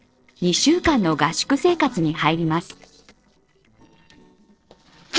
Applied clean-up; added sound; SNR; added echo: neural separator model SepFormer DNS4.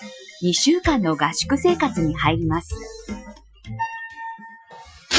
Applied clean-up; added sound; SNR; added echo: classical method Wiener filter.